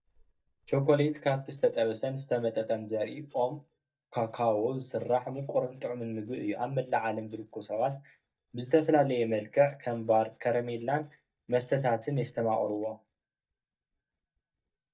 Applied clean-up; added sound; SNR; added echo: neural mask model DeepFilterNet 3.